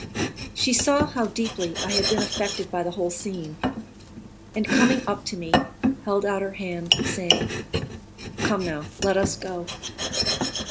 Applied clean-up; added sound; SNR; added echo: none; Domestic sounds, home sounds; 0 dB; none.